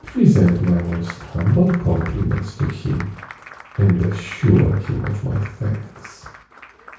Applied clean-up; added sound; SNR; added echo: none; Applause; 19 dB; reverberation time 0.6 s.